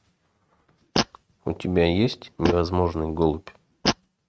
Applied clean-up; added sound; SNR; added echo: neural mask model RNNoise.